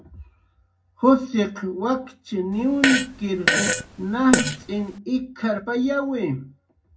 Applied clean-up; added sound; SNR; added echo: none; Fart; 1 dB; reverberation time 0.4 s.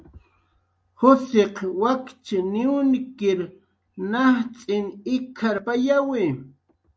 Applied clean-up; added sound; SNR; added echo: none; none; none; none.